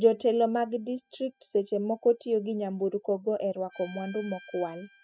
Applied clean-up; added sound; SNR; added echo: classical method spectral subtraction.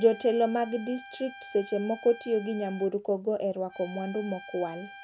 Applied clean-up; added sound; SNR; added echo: none; Trumpet; 18 dB; none.